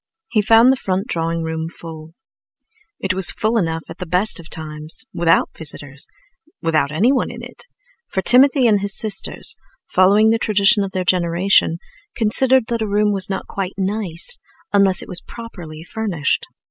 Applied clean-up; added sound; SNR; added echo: none; none; none; none.